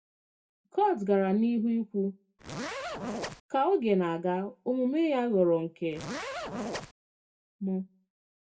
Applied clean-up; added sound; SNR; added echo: none; Zipper (clothing); 6 dB; reverberation time 0.2 s.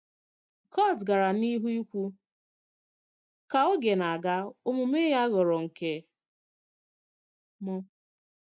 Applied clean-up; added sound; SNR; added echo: none; none; none; none.